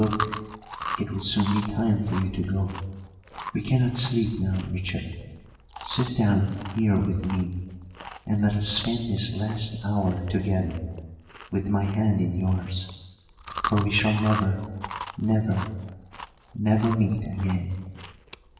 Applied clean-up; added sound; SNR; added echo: none; Chewing, mastication; 13 dB; reverberation time 1.2 s.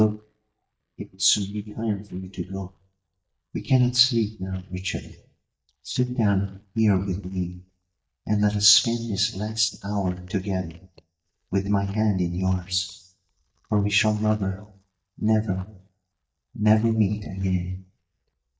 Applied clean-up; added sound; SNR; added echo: neural mask model DeepFilterNet 3.